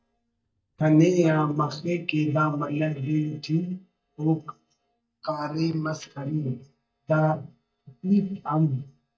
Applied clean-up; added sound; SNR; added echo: neural mask model DeepFilterNet 3.